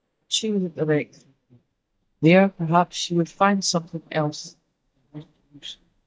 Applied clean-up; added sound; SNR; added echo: neural mask model DeepFilterNet 3.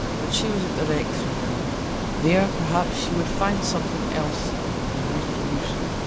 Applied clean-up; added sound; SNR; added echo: none; Ocean; -2 dB; none.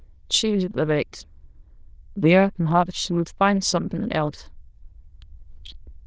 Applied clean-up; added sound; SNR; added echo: neural diffusion model UNIVERSE++.